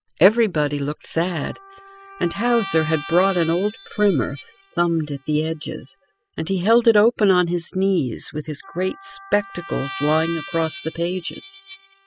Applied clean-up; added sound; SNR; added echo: classical method spectral subtraction.